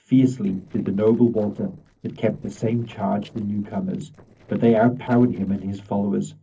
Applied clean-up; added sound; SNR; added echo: neural separator model SepFormer DNS4.